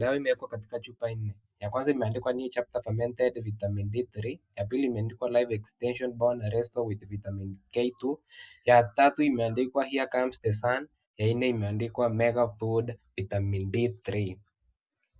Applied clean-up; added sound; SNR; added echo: none; none; none; none.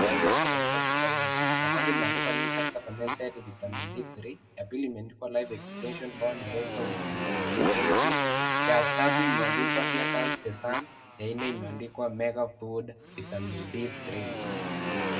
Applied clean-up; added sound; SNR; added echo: none; Motorcycle; -4 dB; reverberation time 0.6 s.